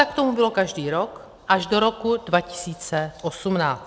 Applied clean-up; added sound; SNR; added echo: none; none; none; none.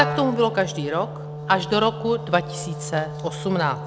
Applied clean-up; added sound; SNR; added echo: none; Wind instrument, woodwind instrument; 8 dB; none.